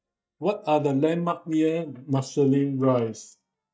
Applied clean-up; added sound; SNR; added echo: neural mask model DeepFilterNet 3.